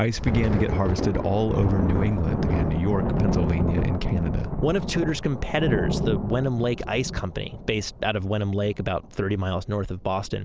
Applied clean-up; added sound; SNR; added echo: none; Thunder; 3 dB; none.